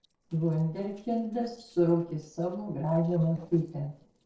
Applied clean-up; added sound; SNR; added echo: neural separator model SepFormer DNS4.